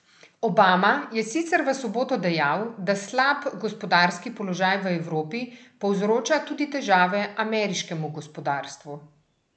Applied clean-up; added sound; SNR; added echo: none; none; none; none.